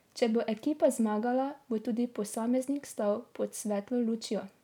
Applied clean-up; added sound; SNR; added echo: none; none; none; none.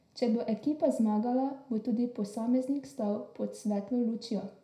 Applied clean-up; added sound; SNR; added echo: none; none; none; reverberation time 0.4 s.